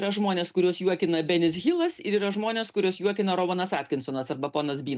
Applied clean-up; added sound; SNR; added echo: none; none; none; none.